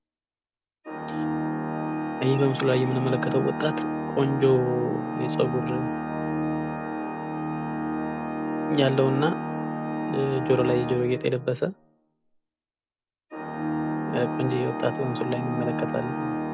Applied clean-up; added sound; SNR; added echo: none; Organ; 2 dB; none.